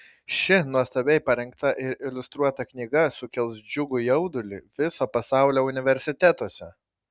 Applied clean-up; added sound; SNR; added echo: none; none; none; none.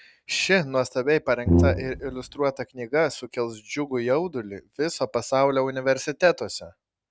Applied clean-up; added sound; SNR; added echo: none; Brass instrument; -2 dB; none.